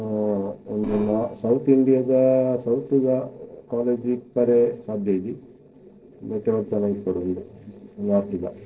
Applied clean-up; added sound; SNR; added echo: neural separator model SepFormer DNS4.